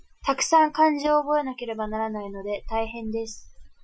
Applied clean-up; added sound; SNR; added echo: classical method Wiener filter.